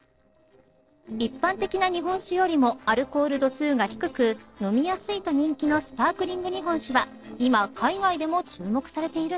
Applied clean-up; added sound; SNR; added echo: neural separator model SepFormer DNS4.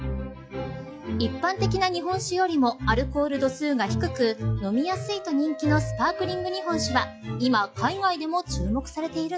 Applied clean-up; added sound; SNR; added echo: classical method log-MMSE.